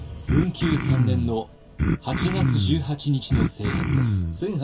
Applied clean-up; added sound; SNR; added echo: none; Cough; -2 dB; reverberation time 0.2 s.